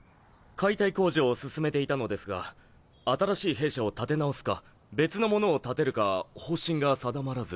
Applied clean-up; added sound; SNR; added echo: none; none; none; none.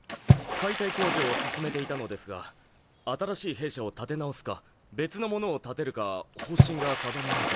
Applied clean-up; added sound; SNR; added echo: none; Water / Splash, splatter; -3 dB; none.